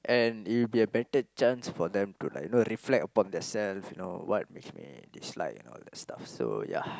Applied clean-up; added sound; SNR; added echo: none; none; none; none.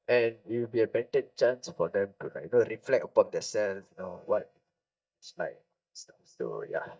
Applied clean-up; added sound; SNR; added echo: neural mask model DeepFilterNet 3.